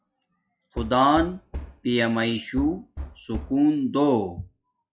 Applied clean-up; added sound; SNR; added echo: classical method log-MMSE.